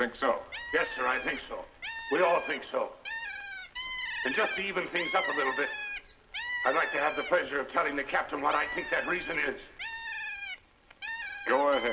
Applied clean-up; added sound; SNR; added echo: none; Bird; 7 dB; reverberation time 1.0 s.